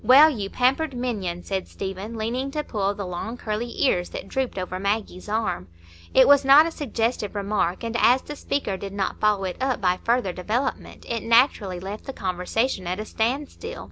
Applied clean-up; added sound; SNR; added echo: none; none; none; none.